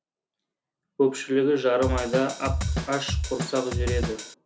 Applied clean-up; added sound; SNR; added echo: none; Drum kit; 2 dB; none.